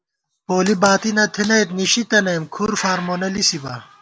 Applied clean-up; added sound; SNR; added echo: none; none; none; none.